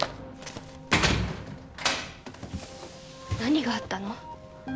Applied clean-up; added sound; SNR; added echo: none; none; none; none.